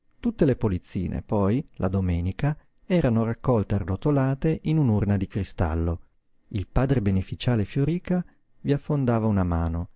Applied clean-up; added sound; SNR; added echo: none; none; none; none.